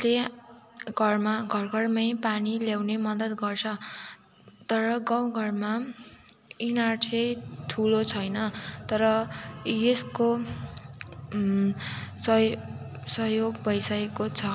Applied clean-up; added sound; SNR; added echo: none; none; none; none.